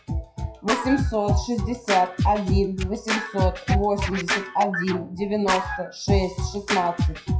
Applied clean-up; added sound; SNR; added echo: classical method WPE with log-MMSE.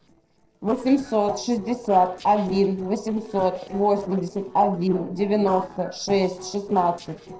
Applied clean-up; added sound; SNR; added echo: neural separator model SepFormer DNS4.